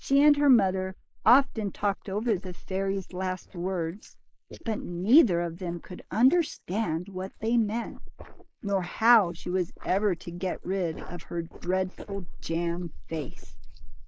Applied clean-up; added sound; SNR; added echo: neural mask model Resemble Enhance denoiser.